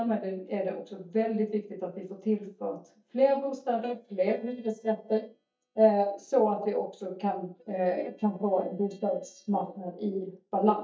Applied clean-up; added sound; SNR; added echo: neural mask model DeepFilterNet 3.